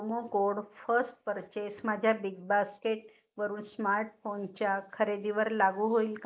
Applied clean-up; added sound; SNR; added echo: neural mask model Resemble Enhance denoiser.